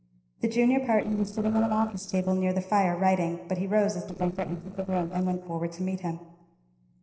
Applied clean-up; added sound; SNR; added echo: neural separator model SepFormer DNS4.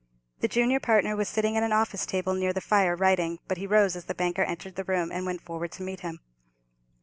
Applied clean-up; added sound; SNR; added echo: none; none; none; none.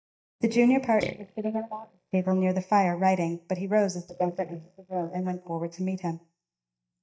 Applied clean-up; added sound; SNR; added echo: neural mask model DeepFilterNet 3.